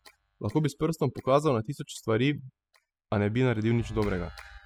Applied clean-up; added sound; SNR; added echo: classical method spectral subtraction.